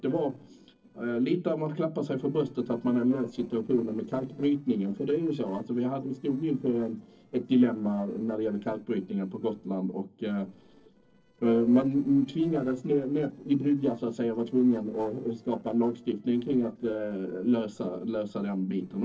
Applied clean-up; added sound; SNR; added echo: neural separator model SepFormer DNS4.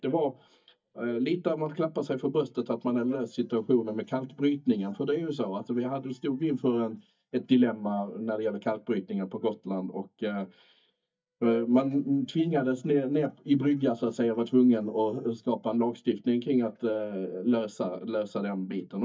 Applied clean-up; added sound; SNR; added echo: neural mask model DeepFilterNet 3.